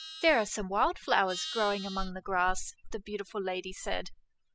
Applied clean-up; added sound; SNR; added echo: classical method spectral subtraction.